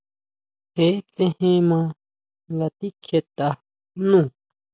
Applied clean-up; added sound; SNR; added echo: none; none; none; none.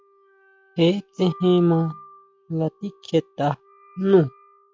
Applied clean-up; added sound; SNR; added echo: classical method log-MMSE.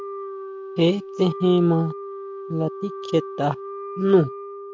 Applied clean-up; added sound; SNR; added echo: none; Wind instrument, woodwind instrument; 11 dB; none.